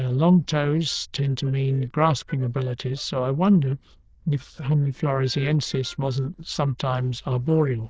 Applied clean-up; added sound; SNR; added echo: neural diffusion model UNIVERSE++.